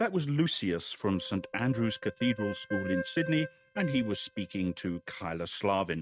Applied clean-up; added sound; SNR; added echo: neural mask model RNNoise.